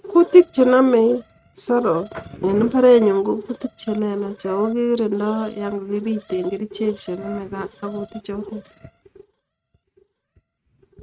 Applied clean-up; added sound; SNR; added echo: neural mask model RNNoise.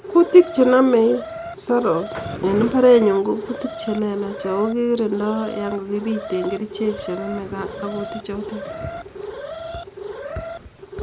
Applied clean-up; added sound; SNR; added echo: none; Alarm; 12 dB; none.